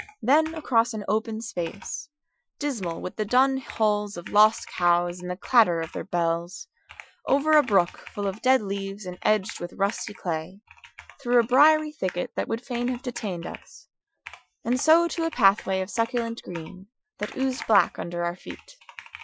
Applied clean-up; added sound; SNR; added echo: classical method Wiener filter.